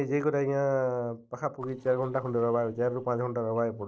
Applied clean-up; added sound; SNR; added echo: neural separator model SepFormer DNS4.